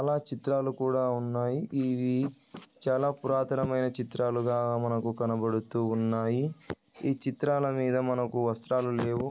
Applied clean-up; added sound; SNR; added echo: none; none; none; none.